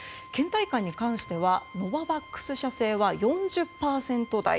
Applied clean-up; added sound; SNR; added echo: none; Bowed string instrument; 20 dB; none.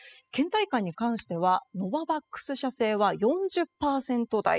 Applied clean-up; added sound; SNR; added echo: classical method spectral subtraction.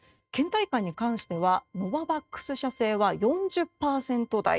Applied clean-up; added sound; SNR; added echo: neural mask model RNNoise.